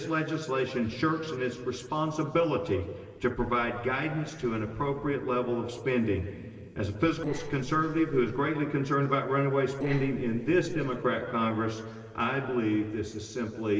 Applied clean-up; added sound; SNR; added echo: neural separator model SepFormer DNS4.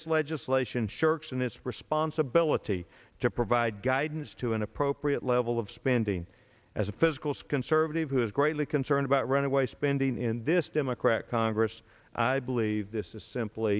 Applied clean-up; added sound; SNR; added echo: none; none; none; none.